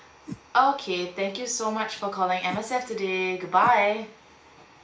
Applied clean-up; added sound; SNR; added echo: none; Whoosh, swoosh, swish; 14 dB; reverberation time 0.4 s.